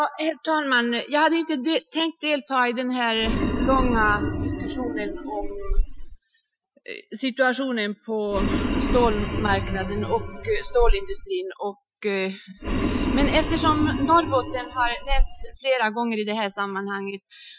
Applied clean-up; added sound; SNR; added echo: classical method Wiener filter.